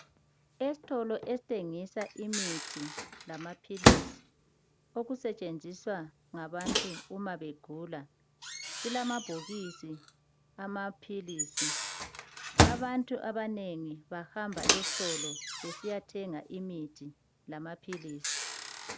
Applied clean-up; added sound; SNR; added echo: none; Microwave oven; -4 dB; none.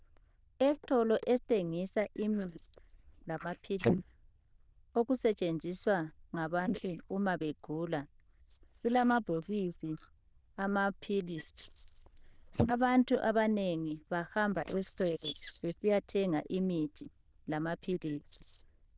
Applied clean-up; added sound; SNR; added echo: neural diffusion model UNIVERSE++.